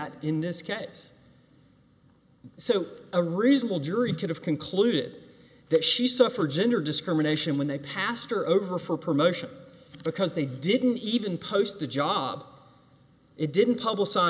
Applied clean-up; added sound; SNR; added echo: none; none; none; none.